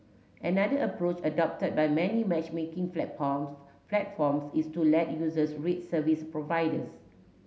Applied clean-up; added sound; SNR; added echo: none; none; none; none.